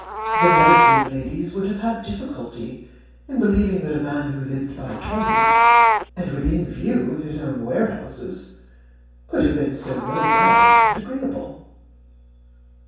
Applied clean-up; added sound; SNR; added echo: none; Meow; -3 dB; reverberation time 0.7 s.